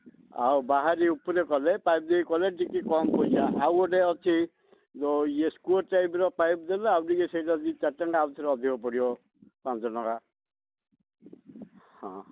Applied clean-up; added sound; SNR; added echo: none; none; none; none.